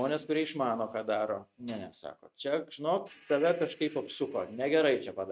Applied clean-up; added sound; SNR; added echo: neural mask model RNNoise.